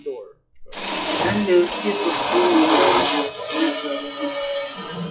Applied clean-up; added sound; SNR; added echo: classical method WPE with log-MMSE.